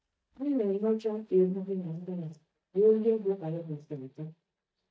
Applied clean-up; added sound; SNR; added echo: neural mask model DeepFilterNet 3.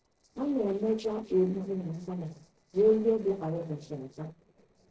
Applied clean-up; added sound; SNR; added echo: neural separator model SepFormer DNS4.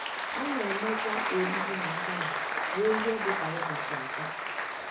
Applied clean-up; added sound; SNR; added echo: none; Applause; -2 dB; reverberation time 0.4 s.